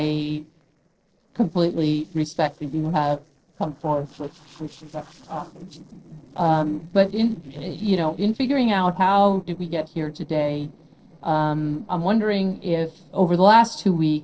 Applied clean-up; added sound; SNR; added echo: neural separator model SepFormer DNS4.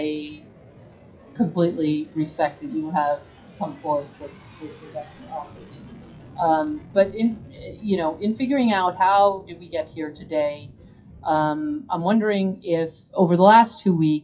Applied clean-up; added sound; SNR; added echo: classical method WPE with log-MMSE.